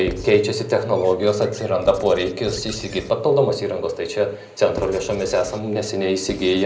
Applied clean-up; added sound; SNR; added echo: none; Squeak / Writing; 18 dB; reverberation time 0.5 s.